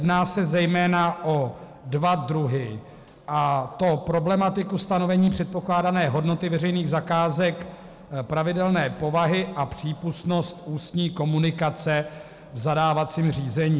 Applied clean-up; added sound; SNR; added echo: none; none; none; none.